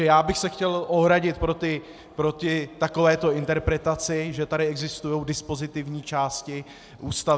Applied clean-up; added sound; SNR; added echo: none; none; none; none.